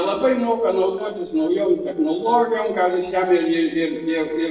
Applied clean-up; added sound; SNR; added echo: neural separator model SepFormer DNS4.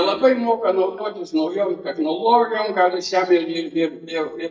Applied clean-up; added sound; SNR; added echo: neural mask model DeepFilterNet 3.